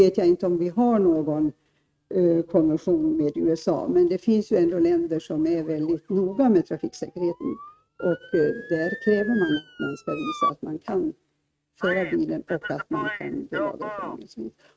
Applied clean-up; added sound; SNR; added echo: neural mask model RNNoise.